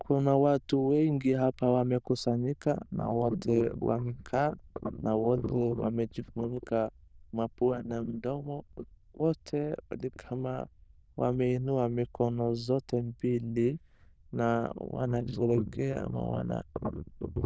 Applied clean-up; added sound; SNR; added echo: neural diffusion model UNIVERSE++.